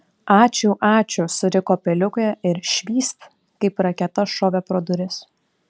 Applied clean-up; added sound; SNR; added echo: none; none; none; none.